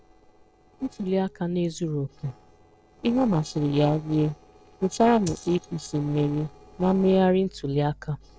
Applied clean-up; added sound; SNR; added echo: neural separator model SepFormer DNS4.